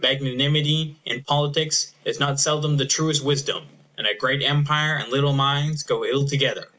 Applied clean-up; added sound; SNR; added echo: none; none; none; none.